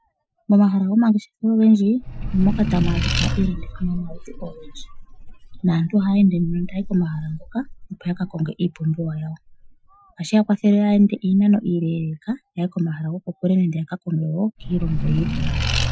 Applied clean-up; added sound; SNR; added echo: classical method Wiener filter.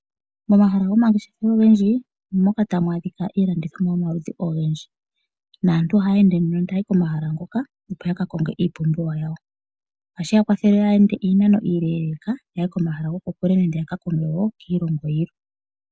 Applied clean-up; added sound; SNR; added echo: none; none; none; none.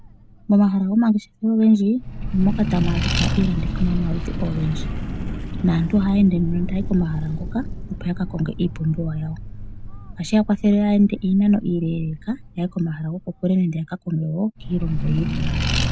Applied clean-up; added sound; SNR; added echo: none; Accelerating, revving, vroom; 5 dB; none.